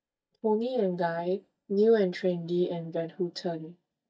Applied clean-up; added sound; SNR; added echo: neural mask model DeepFilterNet 3.